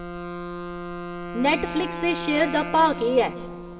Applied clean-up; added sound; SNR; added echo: none; Wind instrument, woodwind instrument; 8 dB; reverberation time 1.2 s.